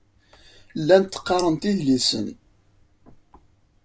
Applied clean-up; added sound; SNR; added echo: none; none; none; none.